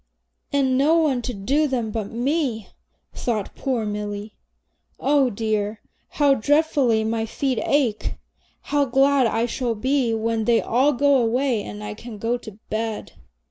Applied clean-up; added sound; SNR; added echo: none; none; none; none.